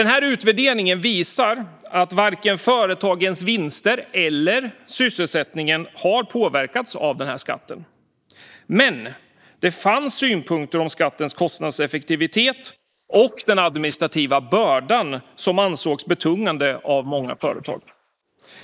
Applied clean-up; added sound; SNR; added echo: neural mask model Resemble Enhance denoiser.